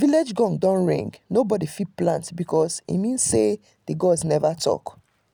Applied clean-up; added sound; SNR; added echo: none; none; none; none.